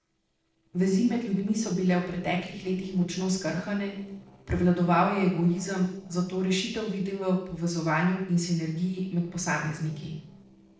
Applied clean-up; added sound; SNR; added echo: neural separator model SepFormer DNS4.